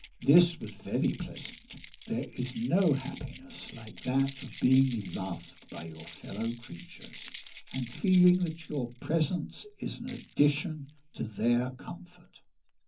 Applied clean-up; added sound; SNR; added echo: none; Keys jangling; 19 dB; reverberation time 0.3 s.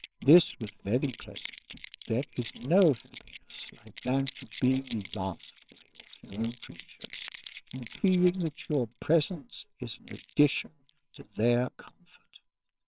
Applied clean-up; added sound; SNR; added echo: neural separator model SepFormer WHAMR!.